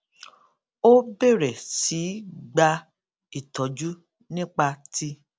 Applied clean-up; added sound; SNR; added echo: none; none; none; none.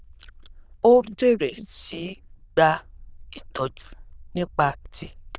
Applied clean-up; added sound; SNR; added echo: neural diffusion model UNIVERSE++.